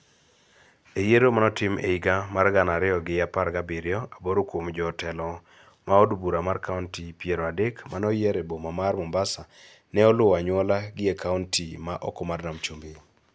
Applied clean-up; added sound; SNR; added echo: none; none; none; none.